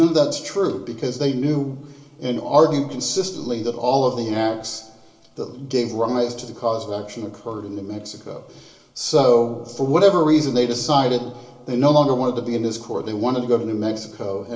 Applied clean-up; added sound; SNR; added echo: none; none; none; reverberation time 0.4 s.